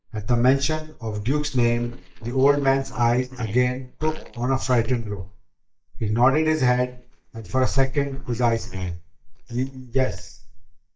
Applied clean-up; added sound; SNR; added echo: neural mask model DeepFilterNet 3.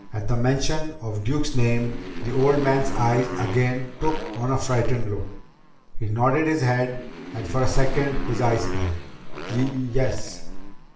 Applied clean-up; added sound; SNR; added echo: none; Motorcycle; 14 dB; reverberation time 0.6 s.